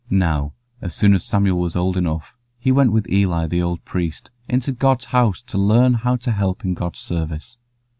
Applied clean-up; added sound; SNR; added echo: none; none; none; none.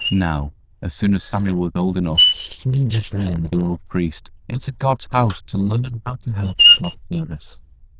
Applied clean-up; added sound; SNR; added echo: neural diffusion model UNIVERSE++.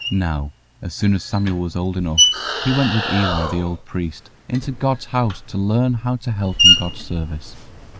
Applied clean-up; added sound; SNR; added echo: none; Animal + Screech; 1 dB; none.